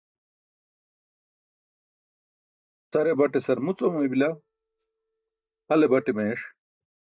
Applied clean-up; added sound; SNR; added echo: neural mask model DeepFilterNet 3.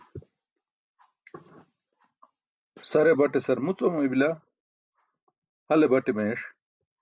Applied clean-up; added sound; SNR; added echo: none; none; none; none.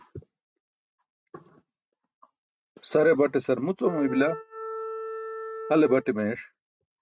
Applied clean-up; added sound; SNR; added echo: neural mask model RNNoise.